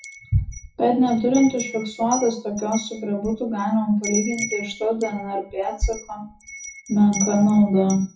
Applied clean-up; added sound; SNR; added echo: classical method WPE with log-MMSE.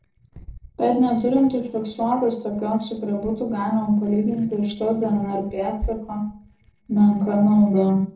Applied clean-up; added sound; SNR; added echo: neural separator model SepFormer DNS4.